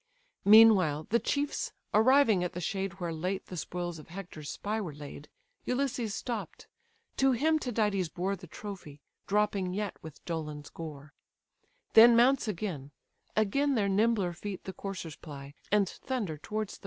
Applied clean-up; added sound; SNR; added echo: none; none; none; none.